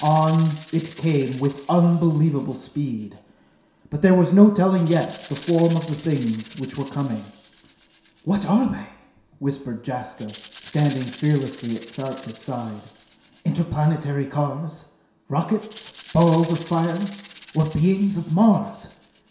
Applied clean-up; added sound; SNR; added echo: none; Rattle (instrument); 13 dB; reverberation time 0.7 s.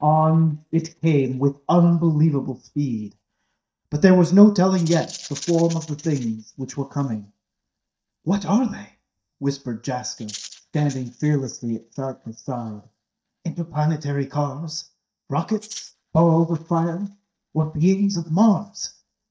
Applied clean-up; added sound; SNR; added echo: neural mask model DeepFilterNet 3.